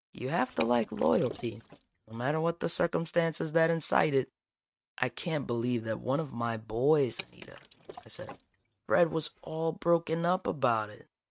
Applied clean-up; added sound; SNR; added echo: neural mask model RNNoise.